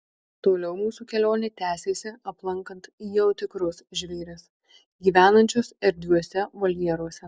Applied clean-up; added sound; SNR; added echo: none; none; none; none.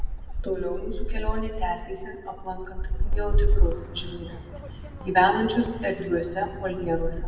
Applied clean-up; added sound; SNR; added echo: none; Gull, seagull; -2 dB; reverberation time 0.9 s.